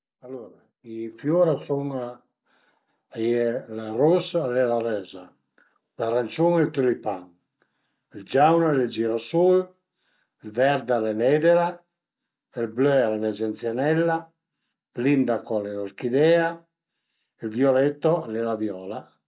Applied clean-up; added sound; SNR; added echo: none; none; none; none.